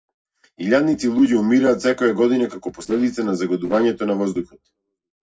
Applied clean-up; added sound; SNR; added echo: neural separator model SepFormer DNS4.